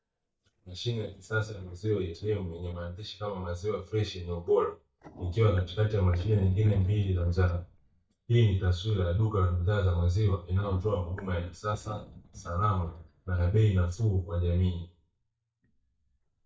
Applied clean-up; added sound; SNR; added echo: neural mask model DeepFilterNet 3.